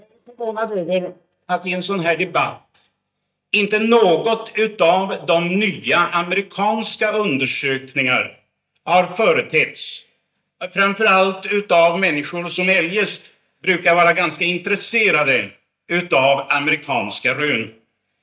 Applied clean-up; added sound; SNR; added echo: neural mask model DeepFilterNet 3.